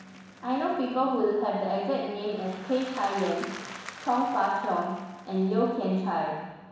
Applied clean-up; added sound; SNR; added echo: none; Applause; 18 dB; reverberation time 1.1 s.